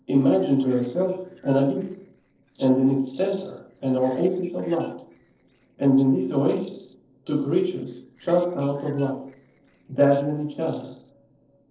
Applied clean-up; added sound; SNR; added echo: neural separator model SepFormer DNS4.